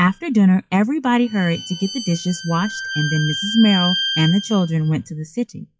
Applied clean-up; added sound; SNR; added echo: classical method log-MMSE.